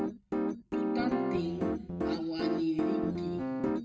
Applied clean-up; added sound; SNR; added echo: none; Piano; -5 dB; reverberation time 1.8 s.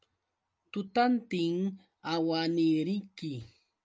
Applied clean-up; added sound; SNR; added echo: none; none; none; none.